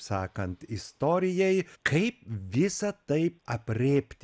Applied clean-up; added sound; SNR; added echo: none; none; none; none.